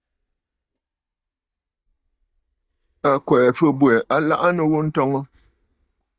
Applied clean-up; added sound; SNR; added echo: neural mask model DeepFilterNet 3.